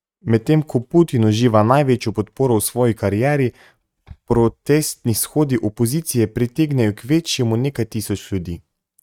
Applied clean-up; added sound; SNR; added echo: neural mask model RNNoise.